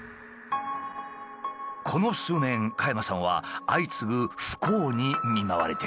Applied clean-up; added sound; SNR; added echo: none; none; none; none.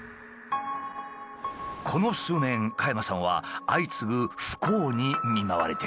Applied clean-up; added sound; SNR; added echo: none; Animal; 11 dB; none.